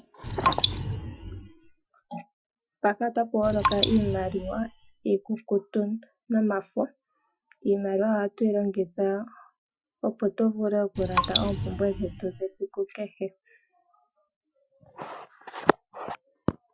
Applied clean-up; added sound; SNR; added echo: classical method Wiener filter.